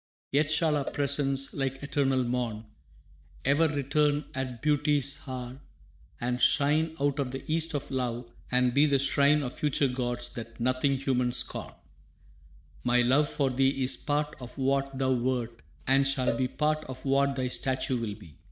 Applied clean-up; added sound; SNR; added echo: neural mask model DeepFilterNet 3.